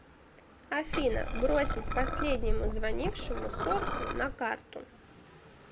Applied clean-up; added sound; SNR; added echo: none; Liquid; -1 dB; none.